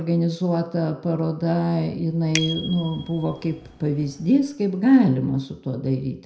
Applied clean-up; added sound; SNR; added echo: none; Bicycle bell; 13 dB; reverberation time 0.5 s.